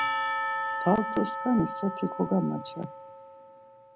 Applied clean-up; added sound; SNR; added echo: none; Percussion; 3 dB; none.